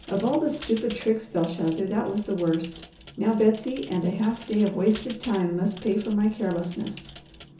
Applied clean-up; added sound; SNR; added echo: none; Computer keyboard; 20 dB; reverberation time 0.7 s.